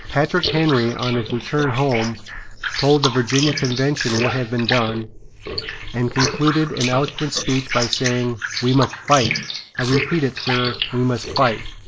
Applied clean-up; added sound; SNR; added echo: neural mask model Resemble Enhance denoiser.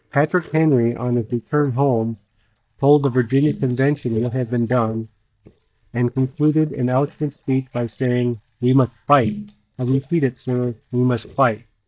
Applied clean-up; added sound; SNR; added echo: neural mask model DeepFilterNet 3.